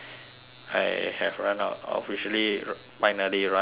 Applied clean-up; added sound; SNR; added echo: none; none; none; none.